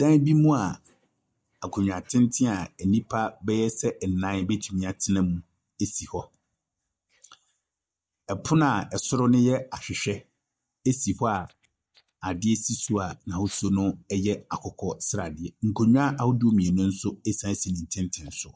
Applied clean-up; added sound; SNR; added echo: neural mask model DeepFilterNet 3.